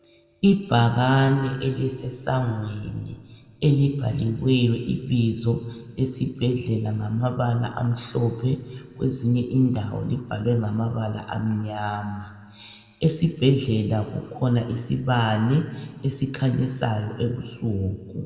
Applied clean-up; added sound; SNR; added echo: none; none; none; reverberation time 1.9 s.